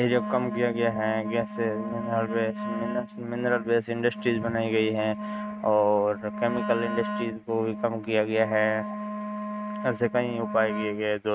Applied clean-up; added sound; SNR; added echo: neural mask model RNNoise.